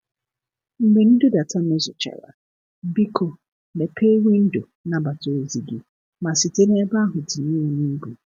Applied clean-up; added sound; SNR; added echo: none; none; none; none.